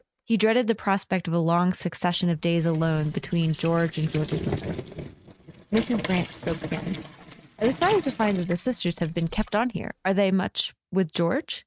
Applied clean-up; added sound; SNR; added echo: neural mask model RNNoise.